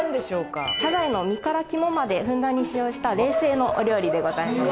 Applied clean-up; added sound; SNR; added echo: none; Bark / Motor vehicle (road) / Siren; 11 dB; none.